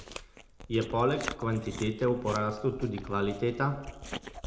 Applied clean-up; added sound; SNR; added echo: none; Chewing, mastication; 12 dB; reverberation time 0.6 s.